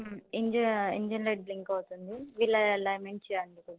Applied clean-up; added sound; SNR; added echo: neural separator model SepFormer DNS4.